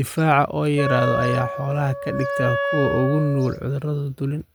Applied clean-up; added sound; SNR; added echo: none; Wind instrument, woodwind instrument; 4 dB; none.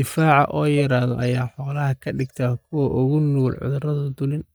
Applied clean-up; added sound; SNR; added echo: neural mask model DeepFilterNet 3.